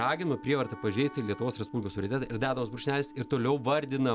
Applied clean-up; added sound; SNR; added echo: none; Wind instrument, woodwind instrument + Wind instrument, woodwind instrument; 18 dB; none.